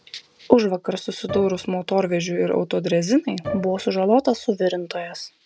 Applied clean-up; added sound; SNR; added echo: neural mask model RNNoise.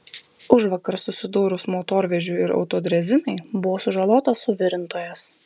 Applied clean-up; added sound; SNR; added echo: none; none; none; none.